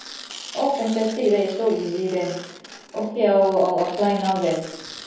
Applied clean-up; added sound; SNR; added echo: none; Tearing; 17 dB; reverberation time 0.9 s.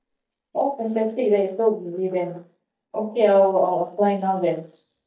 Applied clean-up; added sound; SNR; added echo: neural mask model DeepFilterNet 3.